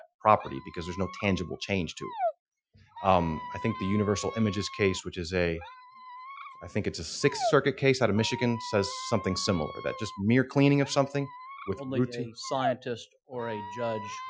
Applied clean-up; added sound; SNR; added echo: classical method Wiener filter.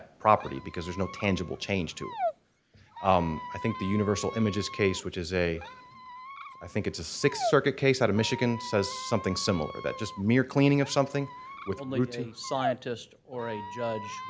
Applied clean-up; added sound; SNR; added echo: none; Squeak; 11 dB; none.